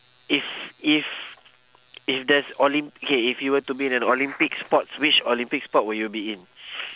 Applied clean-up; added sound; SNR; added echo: none; none; none; none.